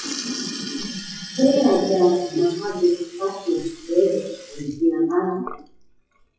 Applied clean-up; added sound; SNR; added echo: classical method WPE with log-MMSE.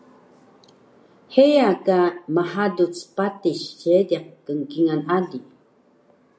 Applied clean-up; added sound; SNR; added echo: none; none; none; none.